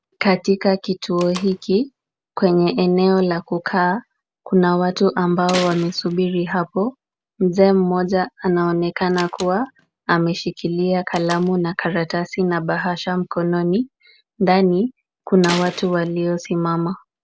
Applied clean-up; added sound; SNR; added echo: none; Slam; 20 dB; none.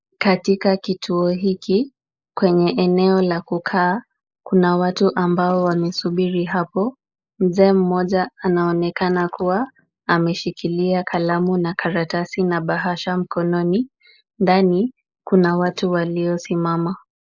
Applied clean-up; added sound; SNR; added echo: neural mask model Resemble Enhance denoiser.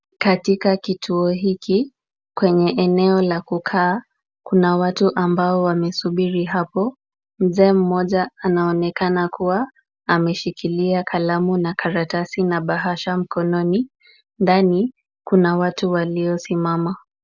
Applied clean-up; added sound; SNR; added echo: none; none; none; none.